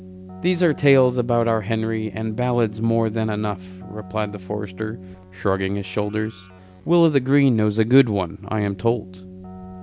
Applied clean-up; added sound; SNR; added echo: none; Keyboard (musical); 17 dB; none.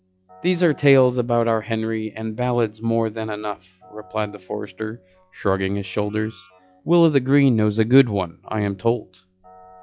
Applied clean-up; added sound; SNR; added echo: classical method log-MMSE.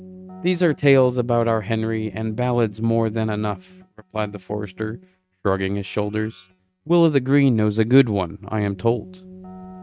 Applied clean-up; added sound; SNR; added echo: neural mask model RNNoise.